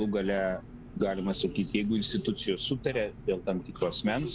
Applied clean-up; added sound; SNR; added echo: none; Engine; 15 dB; none.